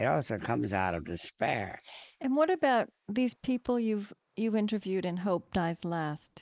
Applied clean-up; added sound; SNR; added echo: neural mask model Resemble Enhance denoiser.